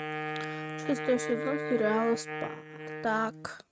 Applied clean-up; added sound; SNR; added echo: neural mask model RNNoise.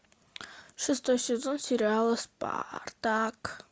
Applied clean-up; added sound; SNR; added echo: none; none; none; none.